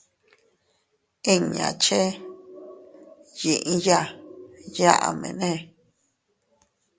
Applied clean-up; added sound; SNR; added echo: none; none; none; none.